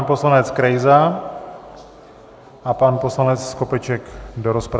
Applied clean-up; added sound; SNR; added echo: none; none; none; none.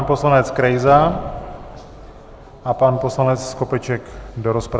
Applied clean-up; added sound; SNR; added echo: none; Gunshot, gunfire; 17 dB; none.